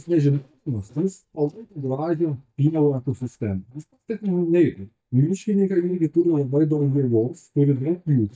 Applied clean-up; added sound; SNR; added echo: neural mask model DeepFilterNet 3.